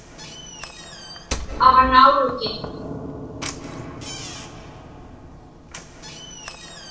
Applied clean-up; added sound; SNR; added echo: none; Knock / Slam; 11 dB; reverberation time 0.7 s.